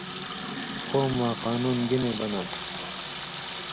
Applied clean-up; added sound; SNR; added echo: none; Sink (filling or washing) / Water tap, faucet; 6 dB; none.